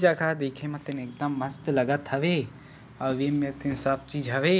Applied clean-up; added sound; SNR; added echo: none; none; none; none.